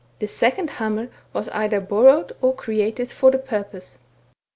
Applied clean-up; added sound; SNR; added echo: none; none; none; none.